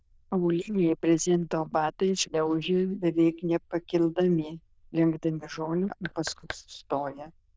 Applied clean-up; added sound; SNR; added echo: neural diffusion model UNIVERSE++.